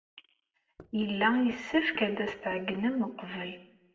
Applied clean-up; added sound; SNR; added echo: none; Knock; 20 dB; reverberation time 0.7 s.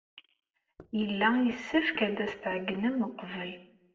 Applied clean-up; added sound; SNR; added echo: neural separator model SepFormer DNS4.